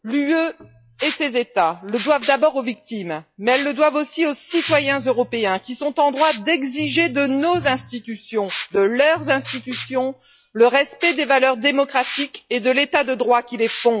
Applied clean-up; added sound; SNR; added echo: classical method log-MMSE.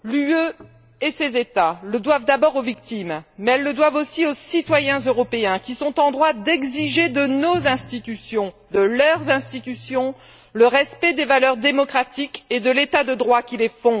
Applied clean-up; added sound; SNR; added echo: none; none; none; none.